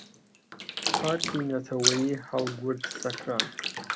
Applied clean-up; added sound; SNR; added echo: none; Bathtub (filling or washing); 1 dB; none.